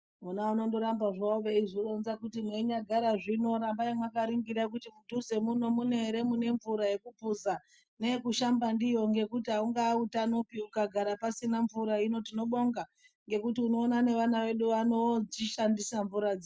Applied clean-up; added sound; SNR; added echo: none; none; none; none.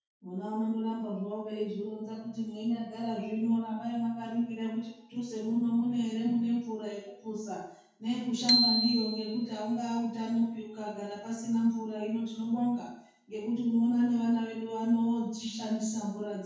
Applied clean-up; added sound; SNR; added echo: none; Bicycle bell; 2 dB; reverberation time 0.6 s.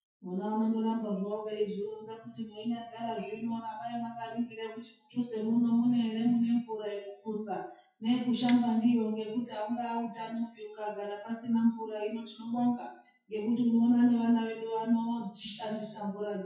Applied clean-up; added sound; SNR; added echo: classical method WPE with log-MMSE.